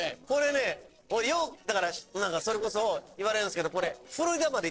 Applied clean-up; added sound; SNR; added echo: neural separator model SepFormer DNS4.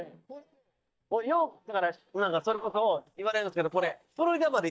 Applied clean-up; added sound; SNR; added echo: neural mask model DeepFilterNet 3.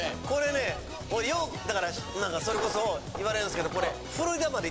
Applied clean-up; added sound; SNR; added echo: none; Coin (dropping); 13 dB; none.